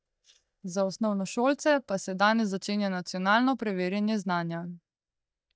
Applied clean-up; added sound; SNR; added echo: neural mask model DeepFilterNet 3.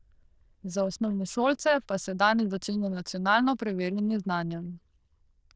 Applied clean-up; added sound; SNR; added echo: neural diffusion model UNIVERSE++.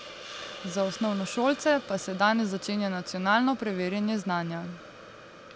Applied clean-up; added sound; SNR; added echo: none; Hiss; 15 dB; none.